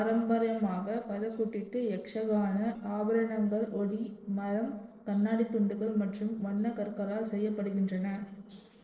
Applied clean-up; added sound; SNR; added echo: neural separator model SepFormer DNS4.